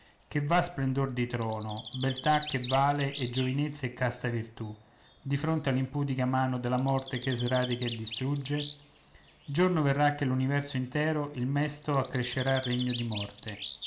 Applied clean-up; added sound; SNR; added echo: none; Bird; 12 dB; reverberation time 0.5 s.